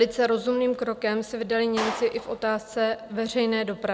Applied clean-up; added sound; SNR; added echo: none; Clapping; 12 dB; none.